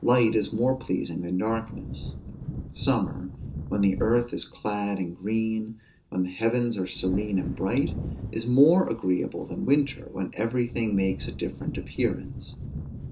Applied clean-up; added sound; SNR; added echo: none; Thunder / Wind; 11 dB; reverberation time 0.2 s.